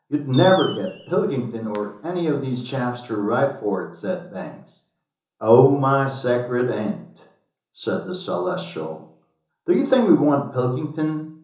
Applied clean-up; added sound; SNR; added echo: none; Fireworks; 16 dB; reverberation time 0.6 s.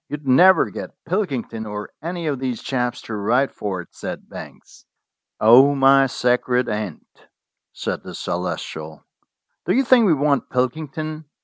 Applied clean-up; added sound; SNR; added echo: none; none; none; none.